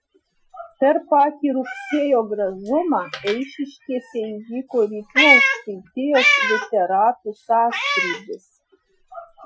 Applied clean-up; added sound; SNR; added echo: classical method Wiener filter.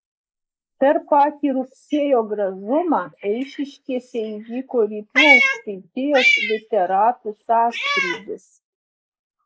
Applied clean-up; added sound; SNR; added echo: neural mask model Resemble Enhance denoiser.